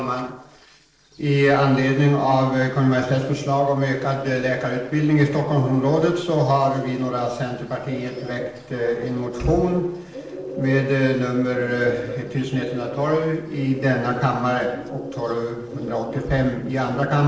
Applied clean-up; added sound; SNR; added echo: neural separator model SepFormer DNS4.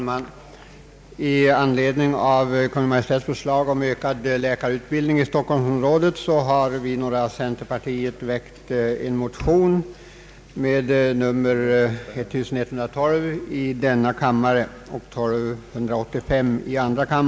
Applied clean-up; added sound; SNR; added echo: none; none; none; none.